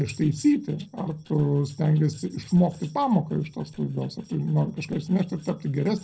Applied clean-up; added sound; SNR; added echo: neural separator model SepFormer DNS4.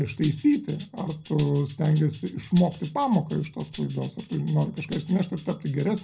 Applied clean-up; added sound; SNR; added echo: none; Tambourine; 7 dB; reverberation time 0.4 s.